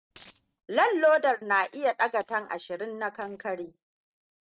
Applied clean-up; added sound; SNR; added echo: neural mask model RNNoise.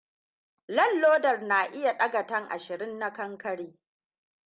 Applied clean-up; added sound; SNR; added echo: none; none; none; none.